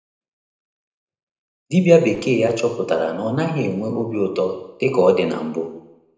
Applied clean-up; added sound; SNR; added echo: neural separator model SepFormer DNS4.